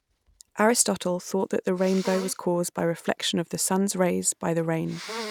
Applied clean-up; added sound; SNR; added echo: none; Sneeze; 17 dB; none.